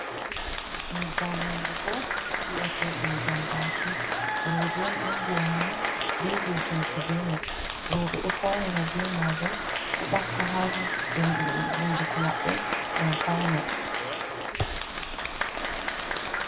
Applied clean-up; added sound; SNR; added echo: none; Applause / Crowd; -2 dB; reverberation time 0.3 s.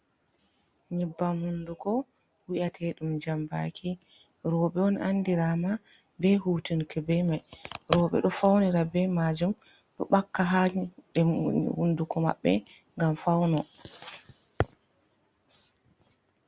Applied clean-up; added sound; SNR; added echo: none; none; none; none.